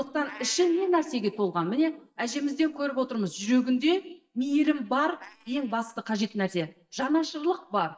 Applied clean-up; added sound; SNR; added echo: neural mask model DeepFilterNet 3.